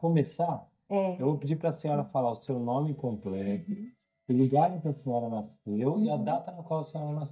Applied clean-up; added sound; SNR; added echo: neural mask model DeepFilterNet 3.